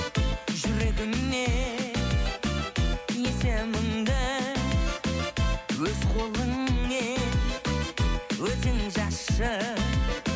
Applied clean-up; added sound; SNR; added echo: none; none; none; none.